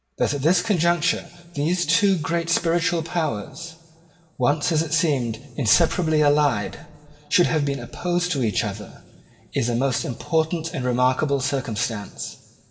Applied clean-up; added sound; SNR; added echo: none; none; none; reverberation time 1.5 s.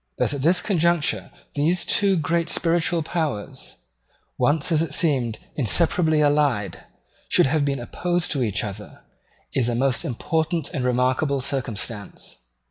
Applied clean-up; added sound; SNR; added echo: none; none; none; none.